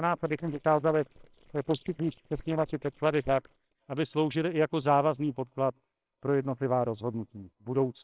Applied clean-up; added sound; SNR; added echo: neural separator model SepFormer WHAMR!.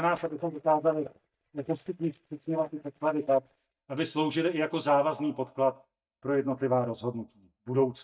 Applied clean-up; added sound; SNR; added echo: neural mask model DeepFilterNet 3.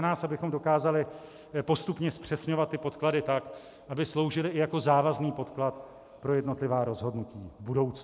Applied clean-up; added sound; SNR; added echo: none; none; none; none.